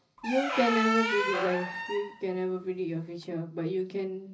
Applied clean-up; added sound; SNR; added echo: none; Squeak; 3 dB; reverberation time 0.4 s.